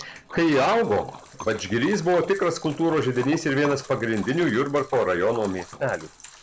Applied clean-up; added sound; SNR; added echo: none; Liquid; 17 dB; none.